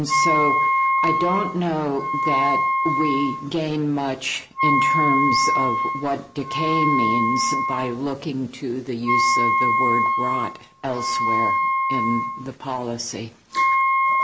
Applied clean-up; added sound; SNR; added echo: none; Wind instrument, woodwind instrument; -4 dB; none.